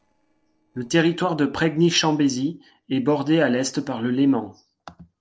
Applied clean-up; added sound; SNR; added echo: neural separator model SepFormer DNS4.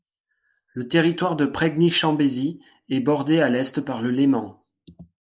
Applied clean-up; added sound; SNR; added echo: neural mask model Resemble Enhance denoiser.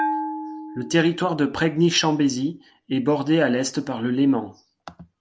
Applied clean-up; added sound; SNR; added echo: none; Bell; 12 dB; none.